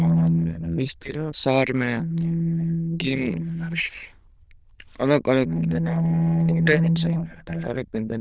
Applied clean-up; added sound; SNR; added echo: neural diffusion model UNIVERSE++.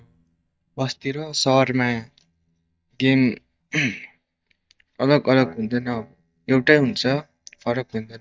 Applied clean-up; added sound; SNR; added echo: neural mask model DeepFilterNet 3.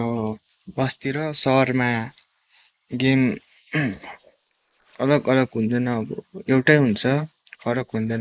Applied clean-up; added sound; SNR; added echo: neural mask model Resemble Enhance denoiser.